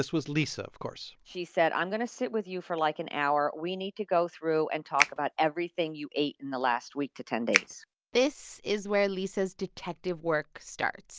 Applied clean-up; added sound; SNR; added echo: none; Finger snapping; -1 dB; none.